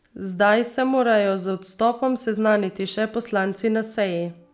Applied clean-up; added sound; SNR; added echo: none; none; none; none.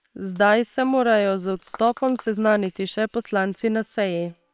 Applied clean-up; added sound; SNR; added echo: neural separator model SepFormer WHAM!.